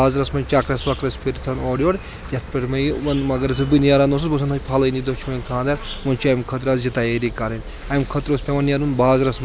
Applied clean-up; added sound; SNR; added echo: none; Insect; 12 dB; none.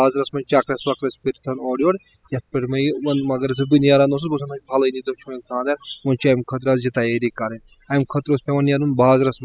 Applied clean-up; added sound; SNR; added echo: classical method spectral subtraction.